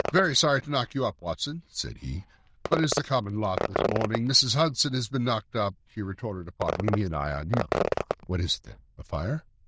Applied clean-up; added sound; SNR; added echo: neural diffusion model UNIVERSE++.